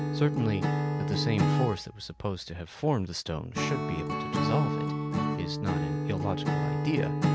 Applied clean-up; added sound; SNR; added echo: none; Acoustic guitar / Strum; -3 dB; none.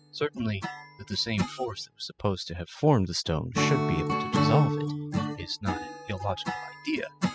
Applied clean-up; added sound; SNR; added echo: classical method spectral subtraction.